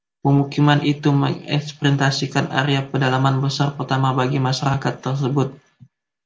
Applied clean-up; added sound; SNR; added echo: none; none; none; none.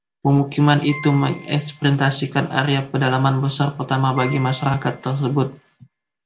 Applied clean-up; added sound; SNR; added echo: none; Piano; 20 dB; none.